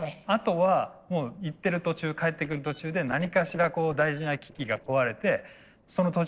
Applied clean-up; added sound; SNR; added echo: neural separator model SepFormer DNS4.